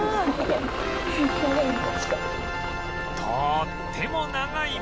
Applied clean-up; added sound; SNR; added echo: none; Engine; 10 dB; none.